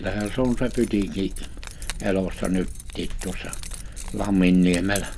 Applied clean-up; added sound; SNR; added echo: none; Keys jangling; 7 dB; none.